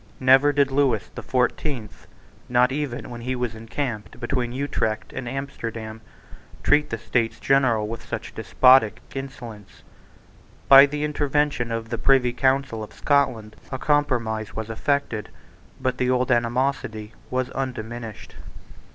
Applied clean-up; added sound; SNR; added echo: none; none; none; none.